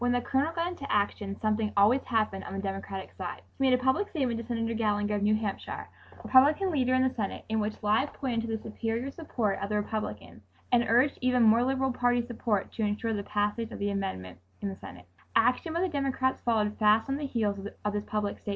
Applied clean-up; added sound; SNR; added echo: none; none; none; none.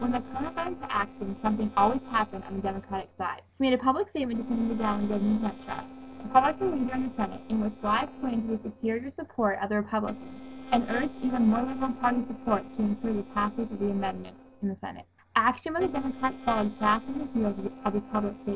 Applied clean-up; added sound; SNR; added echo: neural separator model SepFormer DNS4.